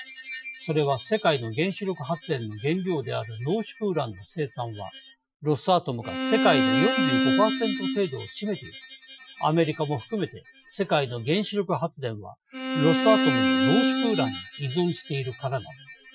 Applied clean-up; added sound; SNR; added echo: classical method Wiener filter.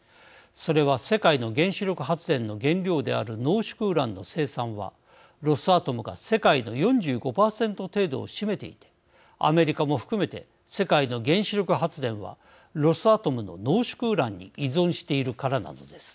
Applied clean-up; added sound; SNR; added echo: none; none; none; none.